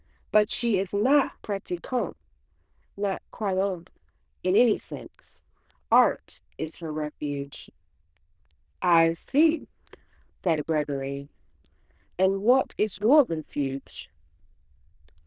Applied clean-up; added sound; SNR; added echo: neural diffusion model UNIVERSE++.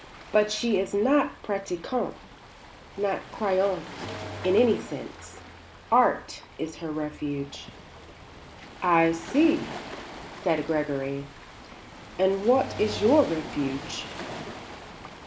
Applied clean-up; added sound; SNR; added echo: none; Waves, surf + Musical instrument; 13 dB; none.